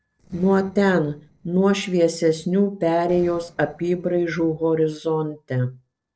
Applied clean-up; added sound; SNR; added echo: neural separator model SepFormer DNS4.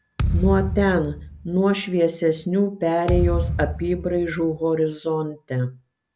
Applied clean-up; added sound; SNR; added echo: none; Thump, thud; 5 dB; none.